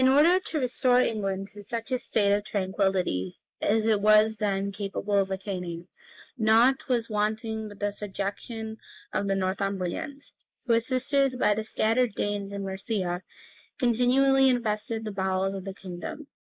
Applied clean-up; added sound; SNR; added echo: neural mask model Resemble Enhance denoiser.